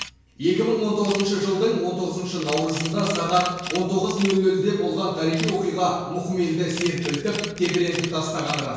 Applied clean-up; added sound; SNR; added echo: none; Camera; 13 dB; reverberation time 1.0 s.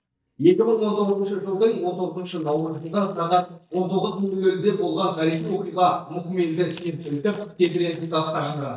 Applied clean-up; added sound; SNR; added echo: neural mask model DeepFilterNet 3.